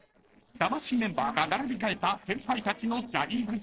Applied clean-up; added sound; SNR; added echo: neural separator model SepFormer DNS4.